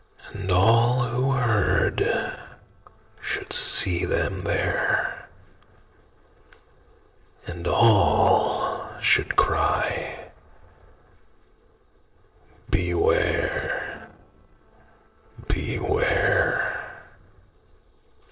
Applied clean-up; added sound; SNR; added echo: neural separator model SepFormer DNS4.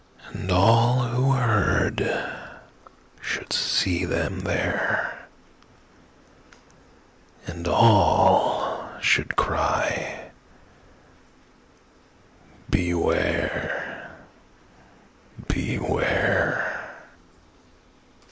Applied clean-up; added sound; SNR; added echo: none; none; none; none.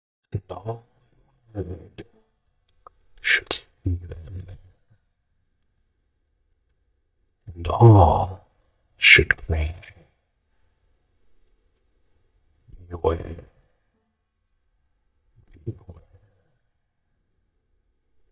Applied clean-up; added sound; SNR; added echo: neural mask model DeepFilterNet 3.